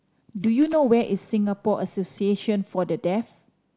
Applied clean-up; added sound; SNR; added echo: neural mask model Resemble Enhance denoiser.